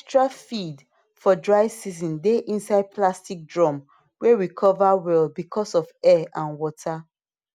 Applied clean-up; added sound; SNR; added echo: none; none; none; none.